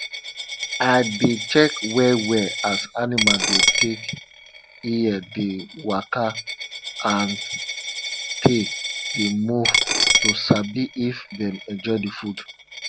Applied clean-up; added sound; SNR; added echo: none; Coin (dropping); 2 dB; none.